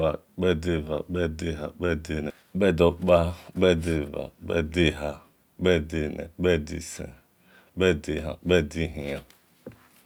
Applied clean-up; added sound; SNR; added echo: none; none; none; none.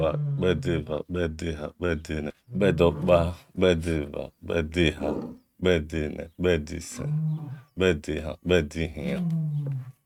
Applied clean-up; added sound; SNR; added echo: neural mask model RNNoise.